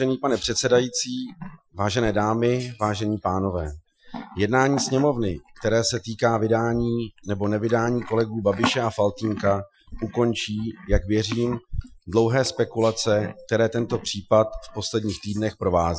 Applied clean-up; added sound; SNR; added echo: classical method Wiener filter.